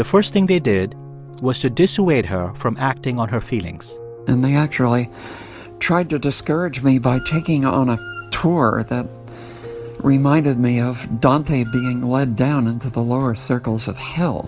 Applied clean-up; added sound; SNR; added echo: none; Wind instrument, woodwind instrument; 17 dB; none.